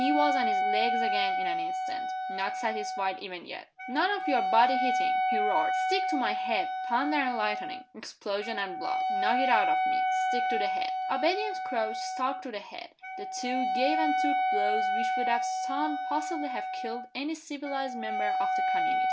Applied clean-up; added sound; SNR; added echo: none; Wind instrument, woodwind instrument; -2 dB; none.